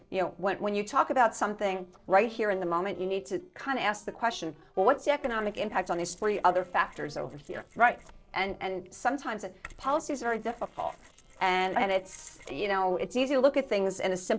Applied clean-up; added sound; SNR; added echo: neural separator model SepFormer DNS4.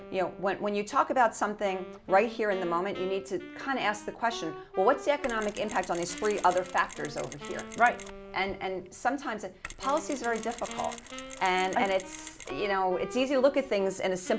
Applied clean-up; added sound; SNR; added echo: none; Mechanisms + Wind instrument, woodwind instrument; 14 dB; none.